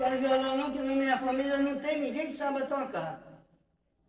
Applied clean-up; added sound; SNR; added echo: neural separator model SepFormer DNS4.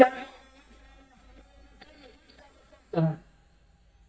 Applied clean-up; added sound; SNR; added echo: neural mask model DeepFilterNet 3.